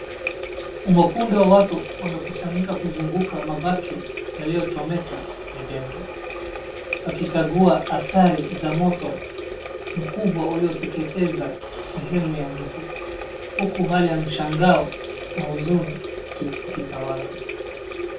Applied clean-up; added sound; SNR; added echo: none; Water tap, faucet; 7 dB; reverberation time 0.2 s.